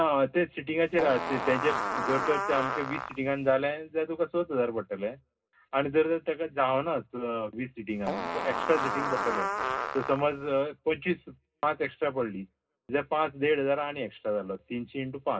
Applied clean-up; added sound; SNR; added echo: none; Fart; 3 dB; reverberation time 0.2 s.